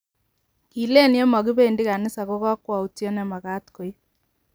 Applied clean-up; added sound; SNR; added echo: none; none; none; none.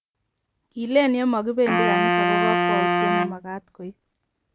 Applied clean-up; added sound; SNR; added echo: none; Wind instrument, woodwind instrument; -2 dB; none.